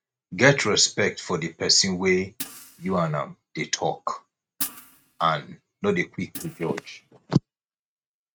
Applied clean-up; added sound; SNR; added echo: neural mask model RNNoise.